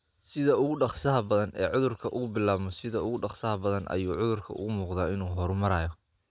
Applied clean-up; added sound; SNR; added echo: none; none; none; none.